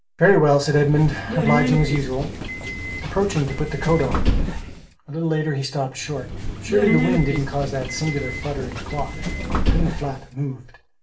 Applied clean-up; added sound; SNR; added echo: none; Subway, metro, underground; 3 dB; reverberation time 0.3 s.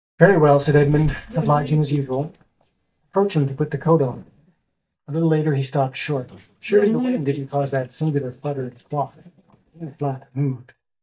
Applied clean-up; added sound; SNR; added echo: neural mask model DeepFilterNet 3.